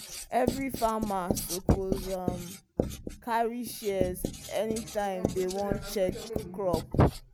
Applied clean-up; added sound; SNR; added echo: none; Writing; 5 dB; none.